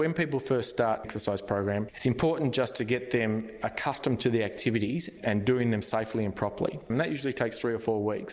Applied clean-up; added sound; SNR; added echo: none; none; none; none.